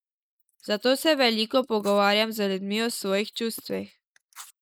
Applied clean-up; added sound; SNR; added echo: neural mask model Resemble Enhance denoiser.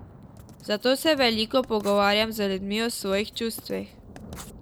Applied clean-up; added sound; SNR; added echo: none; Thunder / Rain + Writing; 19 dB; none.